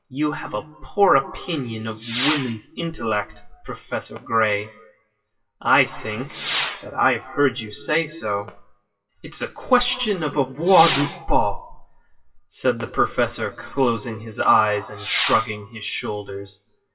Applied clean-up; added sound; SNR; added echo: classical method WPE with log-MMSE.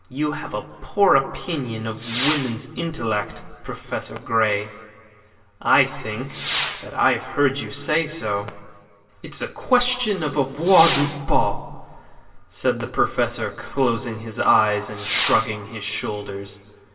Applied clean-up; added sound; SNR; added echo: none; Whoosh, swoosh, swish / Fireworks; 12 dB; reverberation time 1.6 s.